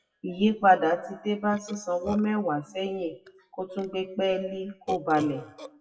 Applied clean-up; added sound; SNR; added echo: classical method WPE with log-MMSE.